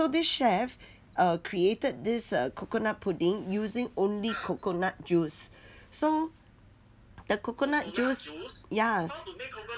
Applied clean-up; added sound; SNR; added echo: none; none; none; none.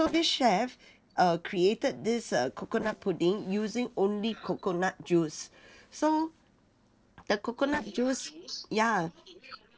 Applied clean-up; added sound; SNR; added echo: neural separator model SepFormer DNS4.